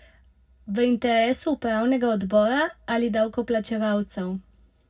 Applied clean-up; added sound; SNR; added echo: none; none; none; reverberation time 0.4 s.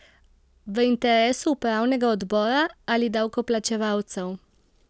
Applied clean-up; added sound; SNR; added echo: none; none; none; none.